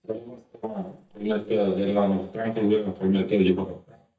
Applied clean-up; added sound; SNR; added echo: neural mask model DeepFilterNet 3.